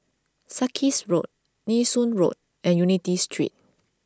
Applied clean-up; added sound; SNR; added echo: none; none; none; none.